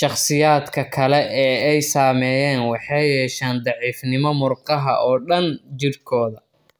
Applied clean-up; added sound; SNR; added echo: none; none; none; none.